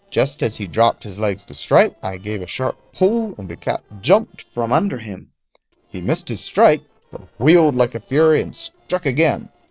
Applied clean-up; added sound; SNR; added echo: neural separator model SepFormer DNS4.